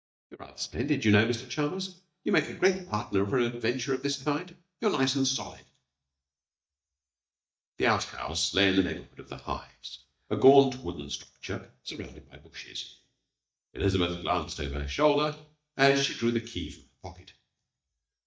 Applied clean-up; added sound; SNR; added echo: neural mask model DeepFilterNet 3.